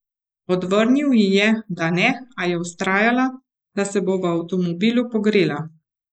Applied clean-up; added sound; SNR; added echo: neural mask model Resemble Enhance denoiser.